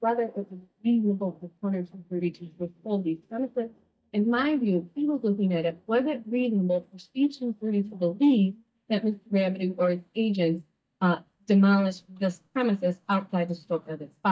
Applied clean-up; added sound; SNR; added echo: neural mask model DeepFilterNet 3.